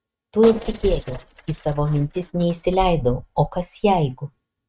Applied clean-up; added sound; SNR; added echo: neural mask model RNNoise.